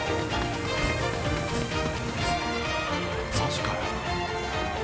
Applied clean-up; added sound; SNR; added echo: none; Domestic sounds, home sounds; 11 dB; none.